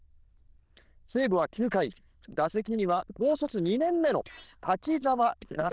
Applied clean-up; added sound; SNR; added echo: neural diffusion model UNIVERSE++.